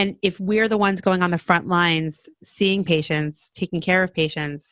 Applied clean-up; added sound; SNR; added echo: none; none; none; none.